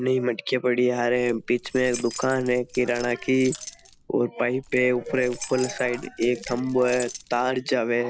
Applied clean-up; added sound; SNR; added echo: none; Keys jangling; 16 dB; none.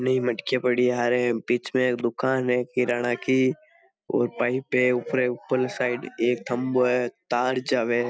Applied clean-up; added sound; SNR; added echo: none; none; none; none.